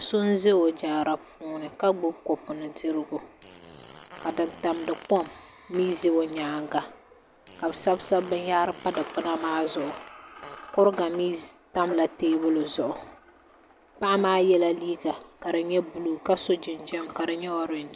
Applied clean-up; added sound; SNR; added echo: none; Fart; 17 dB; none.